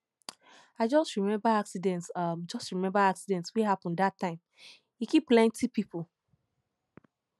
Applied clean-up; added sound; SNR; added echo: none; none; none; none.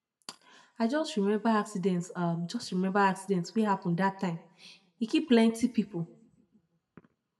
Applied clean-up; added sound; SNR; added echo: none; none; none; reverberation time 0.5 s.